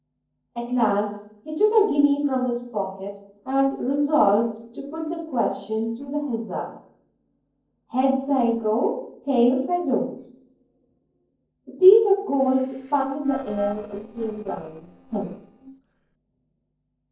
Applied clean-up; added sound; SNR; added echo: neural separator model SepFormer DNS4.